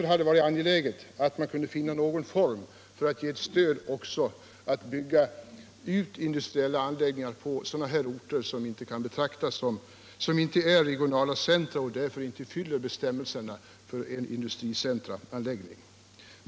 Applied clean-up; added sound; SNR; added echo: none; none; none; none.